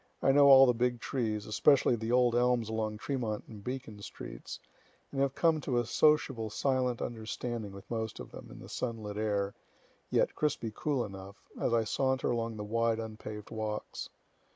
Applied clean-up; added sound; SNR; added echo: none; none; none; none.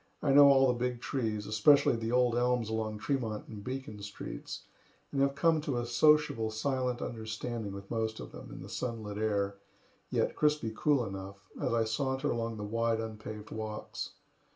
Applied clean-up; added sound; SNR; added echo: none; none; none; reverberation time 0.2 s.